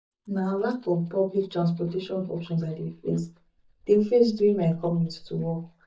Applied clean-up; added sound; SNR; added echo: neural mask model DeepFilterNet 3.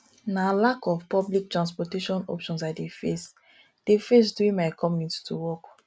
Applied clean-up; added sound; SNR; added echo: none; none; none; none.